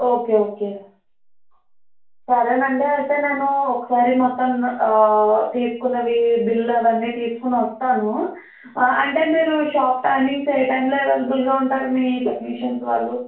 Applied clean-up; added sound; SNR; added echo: none; none; none; reverberation time 0.4 s.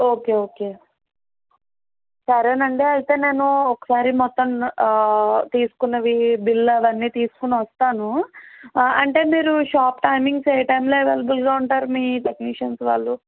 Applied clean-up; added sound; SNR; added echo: none; none; none; none.